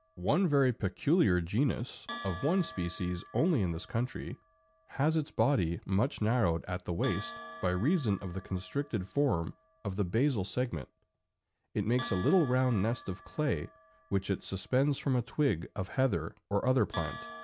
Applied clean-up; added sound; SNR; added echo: none; Bell; 18 dB; none.